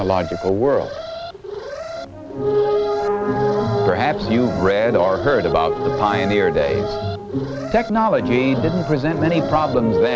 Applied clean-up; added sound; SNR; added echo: none; Alarm; 12 dB; none.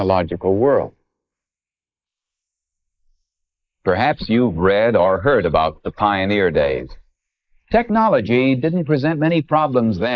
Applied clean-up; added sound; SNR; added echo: neural mask model Resemble Enhance denoiser.